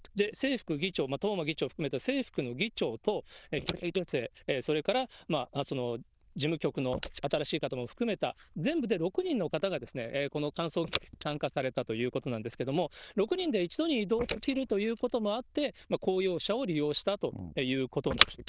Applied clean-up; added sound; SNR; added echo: neural diffusion model UNIVERSE++.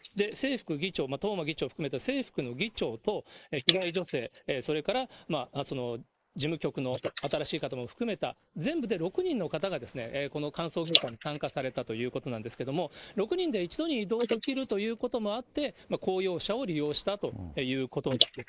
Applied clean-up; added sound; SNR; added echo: neural mask model Resemble Enhance denoiser.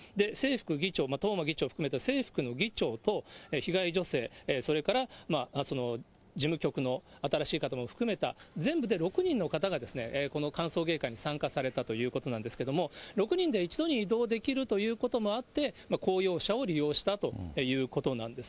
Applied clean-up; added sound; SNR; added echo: none; none; none; none.